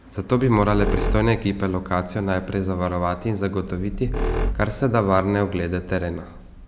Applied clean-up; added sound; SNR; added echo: none; Squeak; 6 dB; none.